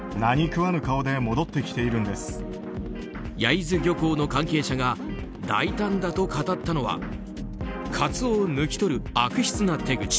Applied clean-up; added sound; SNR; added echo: none; Electric guitar + Gunshot, gunfire; 17 dB; none.